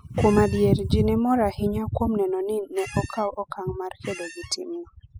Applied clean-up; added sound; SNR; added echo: classical method spectral subtraction.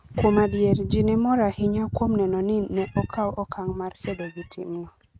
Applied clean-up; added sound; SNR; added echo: neural mask model RNNoise.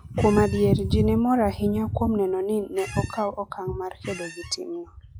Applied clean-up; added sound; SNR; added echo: classical method log-MMSE.